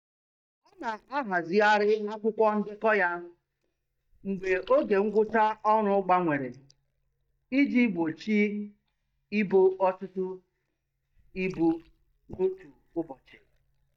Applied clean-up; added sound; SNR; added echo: neural mask model DeepFilterNet 3.